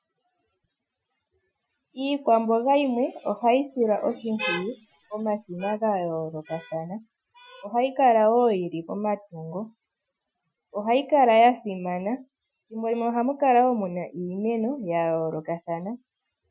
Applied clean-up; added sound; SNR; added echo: classical method Wiener filter.